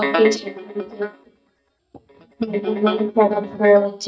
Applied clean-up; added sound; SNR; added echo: neural mask model DeepFilterNet 3.